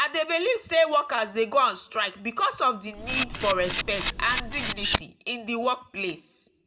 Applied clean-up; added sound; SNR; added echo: none; Camera; 4 dB; reverberation time 0.3 s.